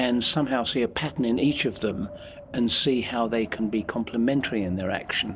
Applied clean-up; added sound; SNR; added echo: none; Wind; 20 dB; none.